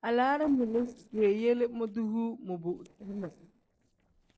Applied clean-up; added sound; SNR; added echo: neural separator model SepFormer DNS4.